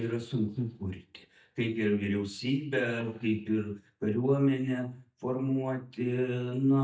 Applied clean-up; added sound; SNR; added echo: neural mask model DeepFilterNet 3.